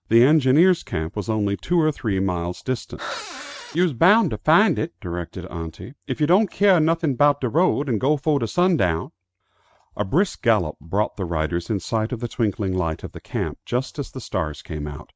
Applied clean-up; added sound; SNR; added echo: neural mask model RNNoise.